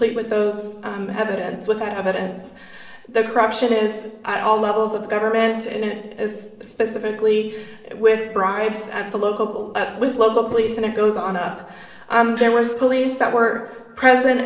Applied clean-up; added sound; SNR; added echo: neural separator model SepFormer DNS4.